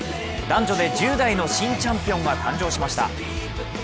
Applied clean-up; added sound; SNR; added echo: none; none; none; none.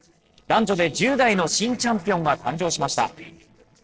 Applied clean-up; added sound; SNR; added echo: neural separator model SepFormer DNS4.